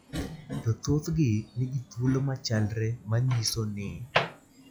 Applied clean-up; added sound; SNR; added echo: classical method log-MMSE.